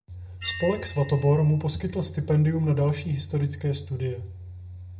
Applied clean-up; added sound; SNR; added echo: none; Bell; -2 dB; reverberation time 0.5 s.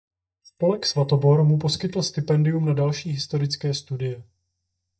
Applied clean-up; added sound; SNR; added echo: neural mask model DeepFilterNet 3.